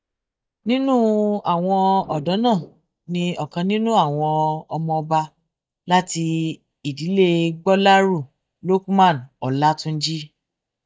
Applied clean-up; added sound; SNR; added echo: neural mask model DeepFilterNet 3.